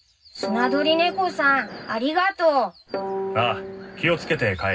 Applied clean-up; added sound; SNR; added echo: none; Guitar; 8 dB; reverberation time 0.4 s.